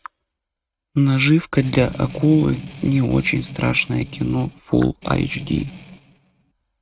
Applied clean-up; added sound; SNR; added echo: neural mask model RNNoise.